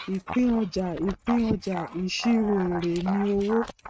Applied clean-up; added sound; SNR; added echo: neural mask model RNNoise.